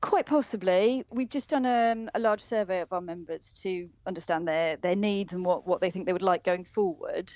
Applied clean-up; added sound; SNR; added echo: none; none; none; none.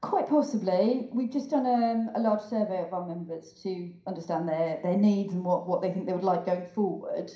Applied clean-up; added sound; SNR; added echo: none; none; none; reverberation time 0.5 s.